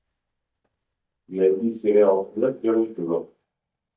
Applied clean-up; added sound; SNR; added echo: neural mask model DeepFilterNet 3.